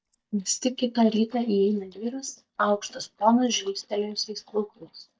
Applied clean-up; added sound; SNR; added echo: neural mask model DeepFilterNet 3.